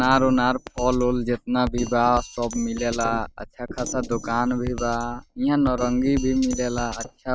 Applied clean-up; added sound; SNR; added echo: neural mask model RNNoise.